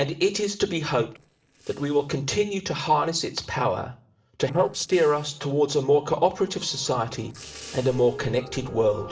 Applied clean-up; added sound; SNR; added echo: neural separator model SepFormer DNS4.